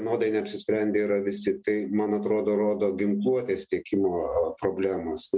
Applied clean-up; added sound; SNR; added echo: none; none; none; none.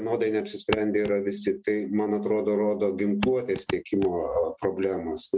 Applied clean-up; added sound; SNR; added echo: neural mask model RNNoise.